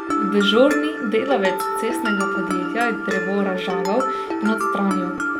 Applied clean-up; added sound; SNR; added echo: none; Mallet percussion; 2 dB; none.